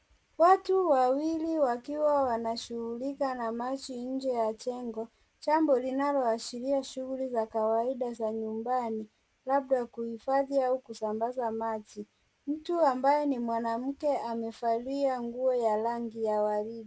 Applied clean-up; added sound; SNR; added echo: none; none; none; none.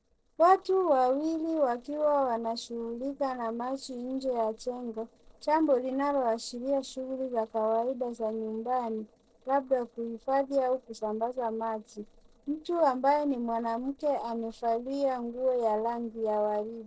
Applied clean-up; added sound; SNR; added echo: neural separator model SepFormer DNS4.